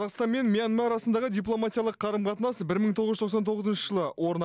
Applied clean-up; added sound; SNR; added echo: none; none; none; none.